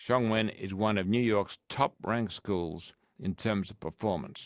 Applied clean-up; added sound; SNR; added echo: none; none; none; none.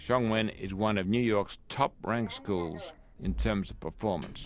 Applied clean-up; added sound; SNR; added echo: none; Sliding door; 12 dB; none.